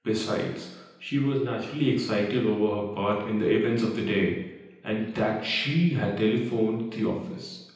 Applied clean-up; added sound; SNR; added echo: none; none; none; reverberation time 0.9 s.